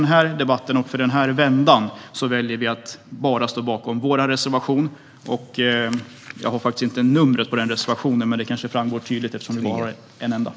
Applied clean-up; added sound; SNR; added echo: none; none; none; none.